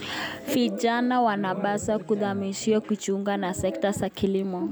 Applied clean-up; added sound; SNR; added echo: none; none; none; none.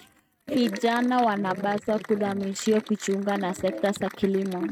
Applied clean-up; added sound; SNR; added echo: neural mask model RNNoise.